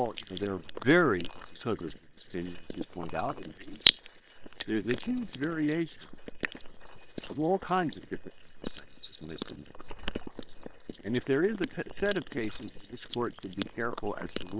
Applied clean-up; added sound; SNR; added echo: neural separator model SepFormer WHAM!.